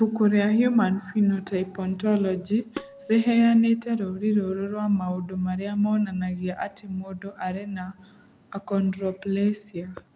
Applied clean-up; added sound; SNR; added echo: none; Tabla; 16 dB; none.